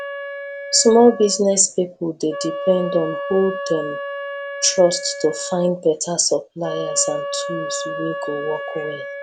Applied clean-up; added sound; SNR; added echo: none; Wind instrument, woodwind instrument; 9 dB; none.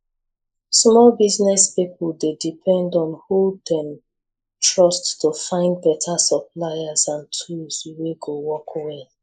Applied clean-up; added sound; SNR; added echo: neural mask model Resemble Enhance denoiser.